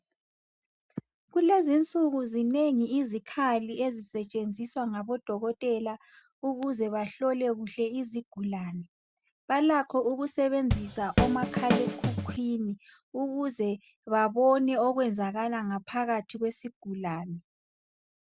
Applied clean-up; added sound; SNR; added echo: none; Drum kit; -1 dB; none.